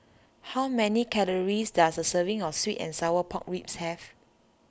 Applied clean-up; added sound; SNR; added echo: none; none; none; none.